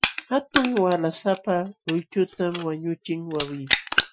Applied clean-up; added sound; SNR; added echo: classical method Wiener filter.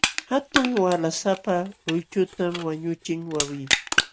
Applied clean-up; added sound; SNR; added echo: none; Crushing; 3 dB; none.